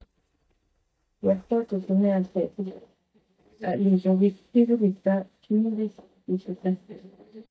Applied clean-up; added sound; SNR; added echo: neural mask model DeepFilterNet 3.